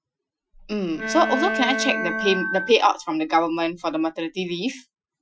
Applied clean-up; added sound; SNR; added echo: classical method Wiener filter.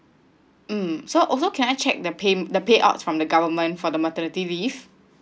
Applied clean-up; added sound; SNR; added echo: none; none; none; none.